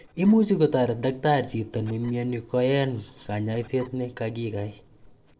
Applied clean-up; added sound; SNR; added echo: neural separator model SepFormer DNS4.